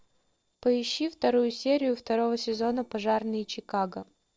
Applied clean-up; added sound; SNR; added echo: neural separator model SepFormer DNS4.